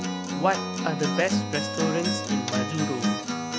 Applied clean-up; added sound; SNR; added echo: none; Acoustic guitar; -2 dB; none.